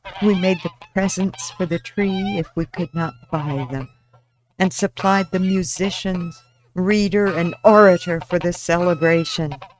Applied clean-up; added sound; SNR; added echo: neural mask model RNNoise.